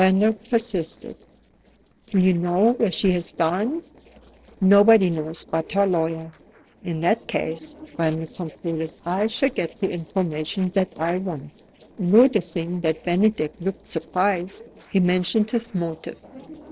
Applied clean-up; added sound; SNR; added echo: neural separator model SepFormer DNS4.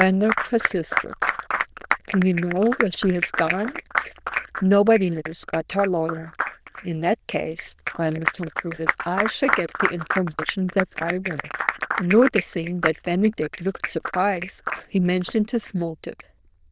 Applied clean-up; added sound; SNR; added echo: neural diffusion model UNIVERSE++.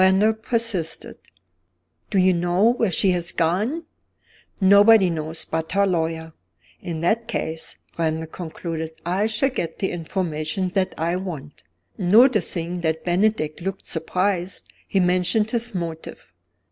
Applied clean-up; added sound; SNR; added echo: none; none; none; none.